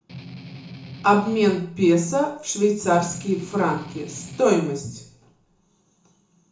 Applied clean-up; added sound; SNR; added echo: none; Strum; 15 dB; reverberation time 0.7 s.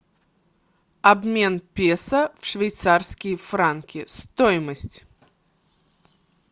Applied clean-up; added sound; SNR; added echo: none; none; none; none.